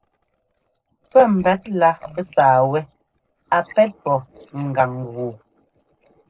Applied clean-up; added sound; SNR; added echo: neural separator model SepFormer DNS4.